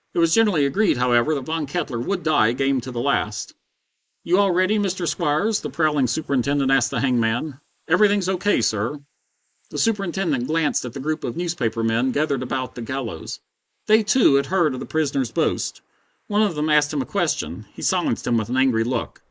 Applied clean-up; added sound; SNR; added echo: neural mask model Resemble Enhance denoiser.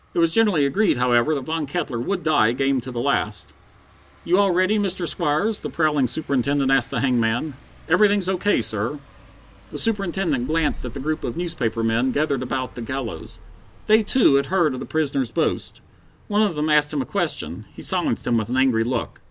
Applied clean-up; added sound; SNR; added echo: none; Car passing by; 19 dB; none.